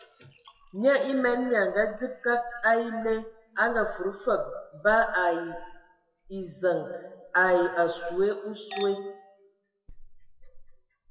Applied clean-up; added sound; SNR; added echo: classical method WPE with log-MMSE.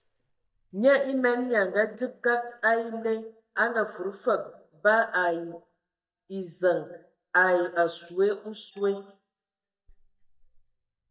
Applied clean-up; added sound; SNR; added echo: neural mask model DeepFilterNet 3.